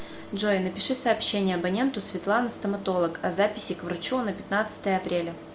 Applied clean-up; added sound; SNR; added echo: none; none; none; none.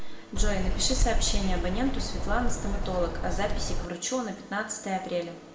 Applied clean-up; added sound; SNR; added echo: none; Bird vocalization, bird call, bird song; -4 dB; reverberation time 0.8 s.